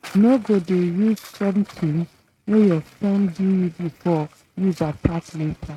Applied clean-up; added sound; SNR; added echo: neural mask model RNNoise.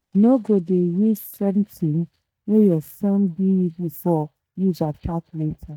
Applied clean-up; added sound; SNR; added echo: neural mask model DeepFilterNet 3.